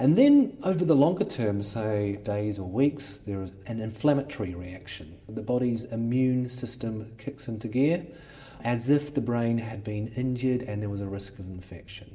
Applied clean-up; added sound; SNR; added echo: none; none; none; reverberation time 2.8 s.